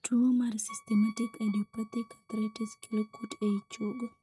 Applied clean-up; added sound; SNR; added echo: neural mask model RNNoise.